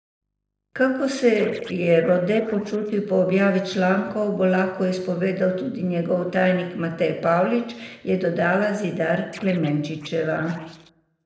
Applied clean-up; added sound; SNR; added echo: neural separator model SepFormer DNS4.